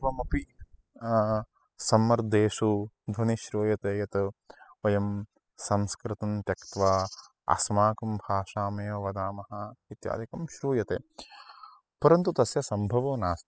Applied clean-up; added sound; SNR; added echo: classical method spectral subtraction.